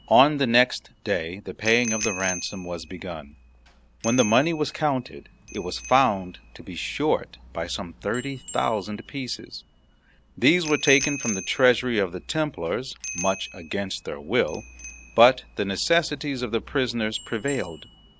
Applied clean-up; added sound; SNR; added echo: none; Bicycle bell; 14 dB; none.